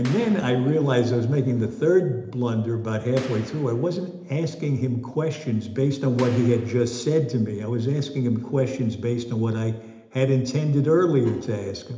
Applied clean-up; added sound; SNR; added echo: none; Boom; 18 dB; reverberation time 0.8 s.